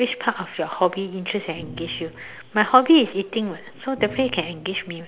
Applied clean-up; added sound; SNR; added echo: none; Thump, thud; 18 dB; none.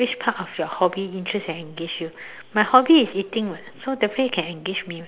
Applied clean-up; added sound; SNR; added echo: none; none; none; none.